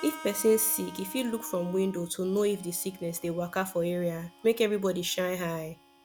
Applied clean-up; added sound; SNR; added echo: none; Harmonica; 19 dB; none.